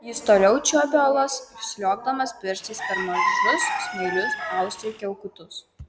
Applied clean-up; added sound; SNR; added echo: none; Chicken, rooster; 2 dB; none.